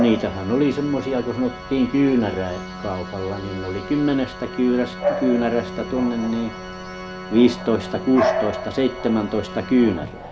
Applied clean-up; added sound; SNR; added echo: none; Bark / Bird vocalization, bird call, bird song + Organ; 8 dB; none.